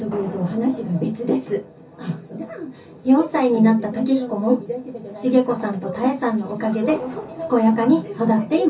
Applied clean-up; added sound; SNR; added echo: none; Fireworks; 18 dB; reverberation time 0.3 s.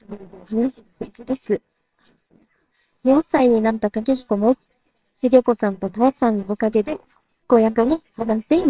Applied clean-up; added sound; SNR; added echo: neural separator model SepFormer WHAMR!.